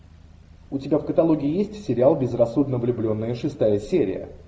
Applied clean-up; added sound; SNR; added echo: none; none; none; none.